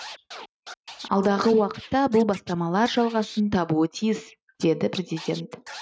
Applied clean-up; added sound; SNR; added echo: neural mask model RNNoise.